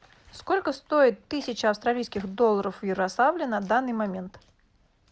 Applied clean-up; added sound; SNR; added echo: none; none; none; none.